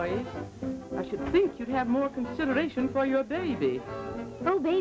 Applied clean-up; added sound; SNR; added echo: none; none; none; none.